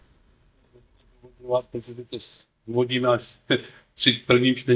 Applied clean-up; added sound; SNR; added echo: neural mask model DeepFilterNet 3.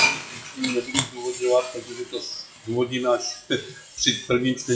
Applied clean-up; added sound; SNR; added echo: classical method WPE with log-MMSE.